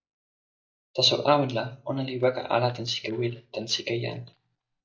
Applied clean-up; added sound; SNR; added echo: neural mask model DeepFilterNet 3.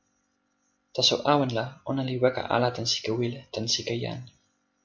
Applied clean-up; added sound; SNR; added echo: none; none; none; none.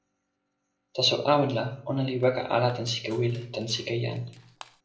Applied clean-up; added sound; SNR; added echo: neural separator model SepFormer DNS4.